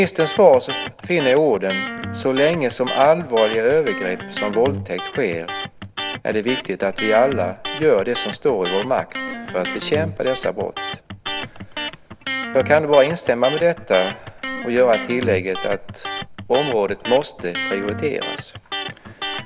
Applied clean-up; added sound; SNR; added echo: none; Electric guitar; 9 dB; none.